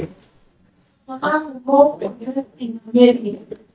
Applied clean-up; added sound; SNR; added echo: neural mask model DeepFilterNet 3.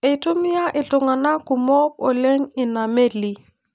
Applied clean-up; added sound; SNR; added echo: none; none; none; none.